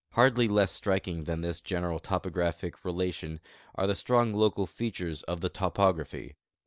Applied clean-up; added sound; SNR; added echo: none; none; none; none.